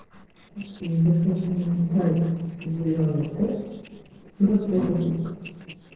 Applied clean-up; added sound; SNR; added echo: neural separator model SepFormer DNS4.